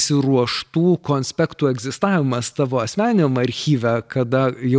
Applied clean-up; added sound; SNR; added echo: none; none; none; none.